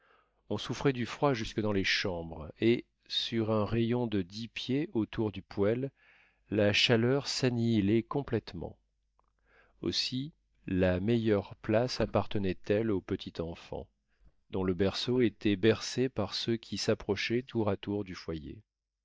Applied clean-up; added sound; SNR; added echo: neural mask model DeepFilterNet 3.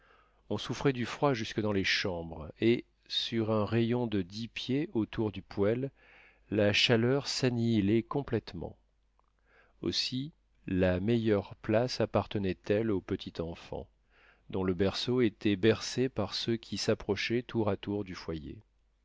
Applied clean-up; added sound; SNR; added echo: none; none; none; none.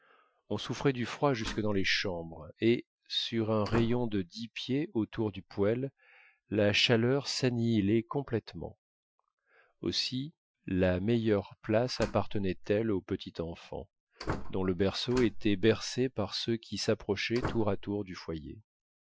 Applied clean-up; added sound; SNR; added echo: classical method Wiener filter.